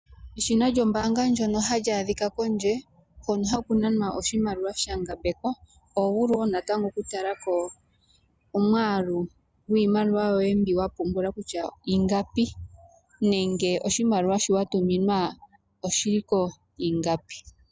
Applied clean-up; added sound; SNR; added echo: none; none; none; none.